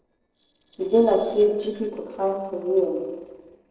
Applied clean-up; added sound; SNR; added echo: neural separator model SepFormer DNS4.